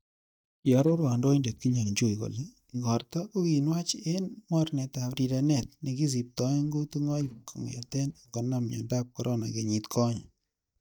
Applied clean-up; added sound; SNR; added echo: neural mask model DeepFilterNet 3.